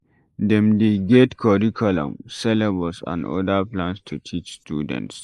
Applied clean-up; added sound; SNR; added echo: neural mask model Resemble Enhance denoiser.